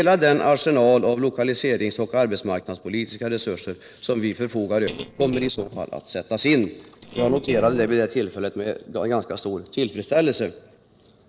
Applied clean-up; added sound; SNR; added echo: neural separator model SepFormer DNS4.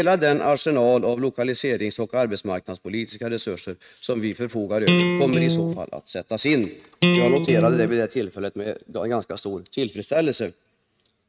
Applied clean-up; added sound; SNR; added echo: neural mask model RNNoise.